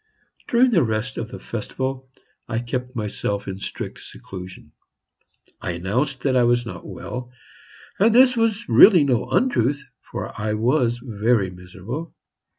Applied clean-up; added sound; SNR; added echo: none; none; none; none.